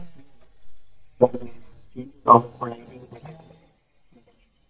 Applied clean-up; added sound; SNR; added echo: neural mask model DeepFilterNet 3.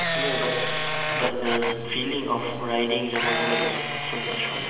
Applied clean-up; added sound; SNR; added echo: none; Camera; 1 dB; reverberation time 2.5 s.